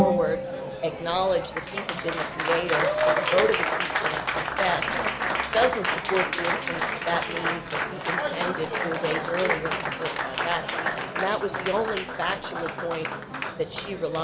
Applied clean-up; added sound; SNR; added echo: none; Applause; -1 dB; none.